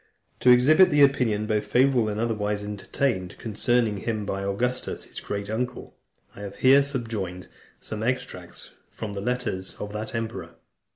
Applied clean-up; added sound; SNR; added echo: none; none; none; none.